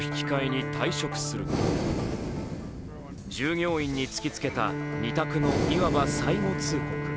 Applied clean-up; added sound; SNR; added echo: none; Breathing + Bowed string instrument; 0 dB; none.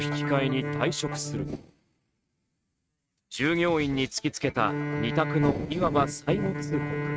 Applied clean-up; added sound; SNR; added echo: neural mask model RNNoise.